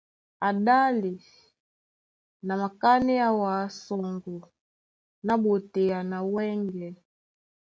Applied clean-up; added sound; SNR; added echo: none; none; none; none.